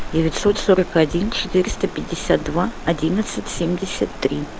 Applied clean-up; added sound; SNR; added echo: none; Bird vocalization, bird call, bird song; 10 dB; none.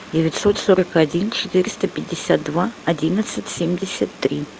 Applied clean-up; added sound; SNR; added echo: none; none; none; none.